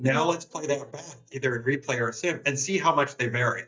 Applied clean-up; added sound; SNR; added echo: neural mask model DeepFilterNet 3.